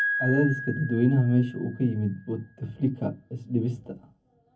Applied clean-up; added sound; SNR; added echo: none; Piano; 10 dB; reverberation time 0.3 s.